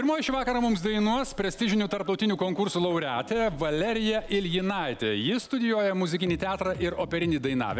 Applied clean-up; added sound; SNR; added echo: none; Bus / Engine; 18 dB; none.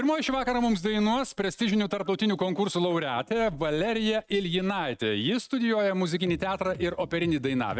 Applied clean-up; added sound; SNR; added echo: neural mask model RNNoise.